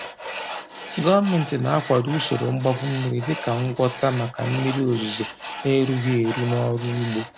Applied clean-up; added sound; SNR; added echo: none; Tools; 11 dB; none.